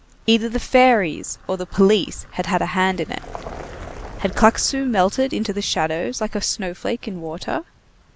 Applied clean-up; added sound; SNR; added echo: none; Vehicle; 18 dB; none.